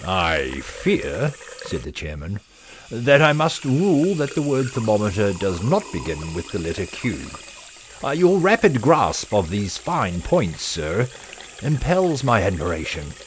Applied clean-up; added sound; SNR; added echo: none; Sink (filling or washing) / Water tap, faucet; 18 dB; none.